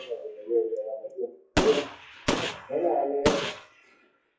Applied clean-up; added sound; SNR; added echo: classical method WPE with log-MMSE.